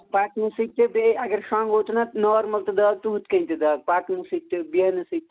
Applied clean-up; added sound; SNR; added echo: none; none; none; none.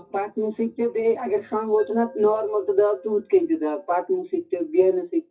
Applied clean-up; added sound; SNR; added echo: classical method WPE with log-MMSE.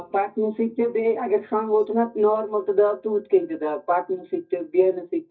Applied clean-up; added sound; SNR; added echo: neural mask model DeepFilterNet 3.